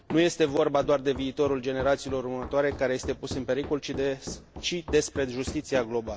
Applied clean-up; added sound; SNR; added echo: none; Run; 14 dB; none.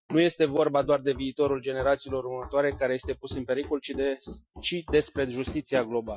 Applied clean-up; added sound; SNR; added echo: classical method Wiener filter.